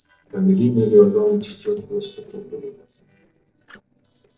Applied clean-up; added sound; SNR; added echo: neural separator model SepFormer DNS4.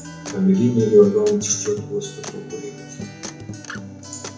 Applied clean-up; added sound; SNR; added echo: none; Acoustic guitar; 13 dB; reverberation time 0.8 s.